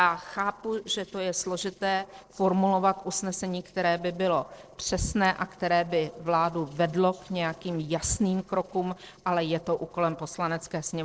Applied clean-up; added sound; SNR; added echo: neural separator model SepFormer DNS4.